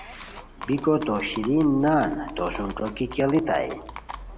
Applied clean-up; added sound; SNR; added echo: none; Livestock, farm animals, working animals + Accelerating, revving, vroom; 15 dB; none.